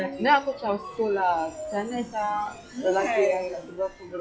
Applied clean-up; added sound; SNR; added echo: classical method log-MMSE.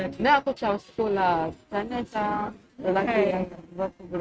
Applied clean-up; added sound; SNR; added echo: neural mask model RNNoise.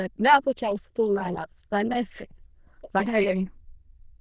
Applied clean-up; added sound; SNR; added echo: neural diffusion model UNIVERSE++.